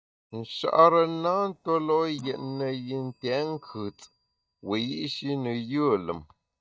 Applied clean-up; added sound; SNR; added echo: neural mask model DeepFilterNet 3.